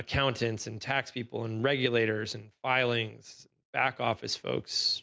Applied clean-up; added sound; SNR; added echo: none; none; none; none.